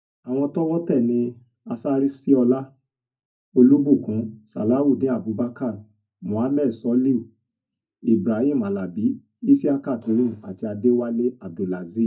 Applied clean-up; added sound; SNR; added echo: neural mask model DeepFilterNet 3.